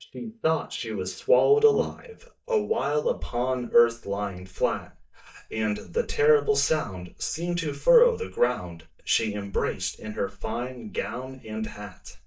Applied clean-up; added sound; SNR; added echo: neural mask model DeepFilterNet 3.